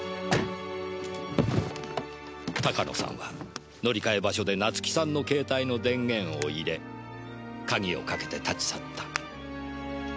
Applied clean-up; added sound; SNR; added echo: none; none; none; none.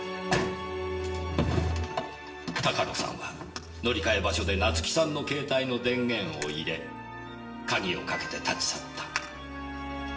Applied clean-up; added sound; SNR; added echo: none; Bowed string instrument; 5 dB; reverberation time 0.6 s.